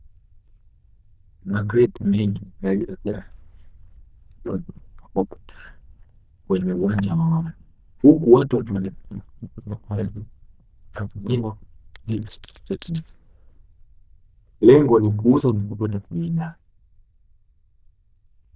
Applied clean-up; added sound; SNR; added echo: neural diffusion model UNIVERSE++.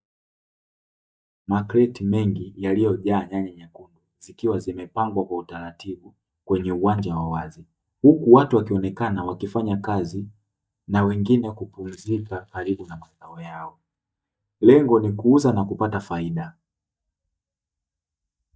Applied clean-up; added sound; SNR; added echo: neural mask model DeepFilterNet 3.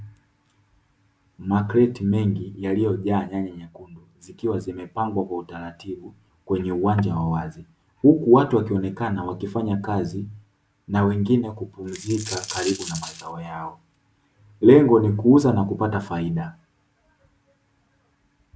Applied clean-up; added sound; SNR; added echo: none; Coin (dropping); 11 dB; none.